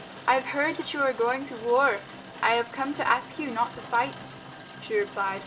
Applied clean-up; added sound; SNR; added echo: none; Rain; 15 dB; none.